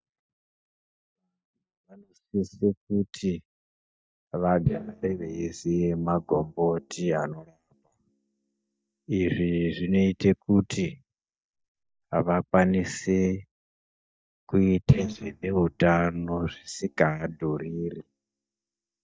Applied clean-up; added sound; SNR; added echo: neural mask model DeepFilterNet 3.